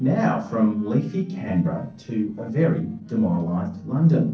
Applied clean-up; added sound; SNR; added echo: neural separator model SepFormer DNS4.